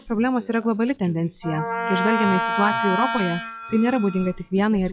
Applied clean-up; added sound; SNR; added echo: classical method log-MMSE.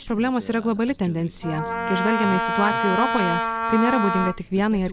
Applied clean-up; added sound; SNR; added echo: none; Wind instrument, woodwind instrument; 2 dB; none.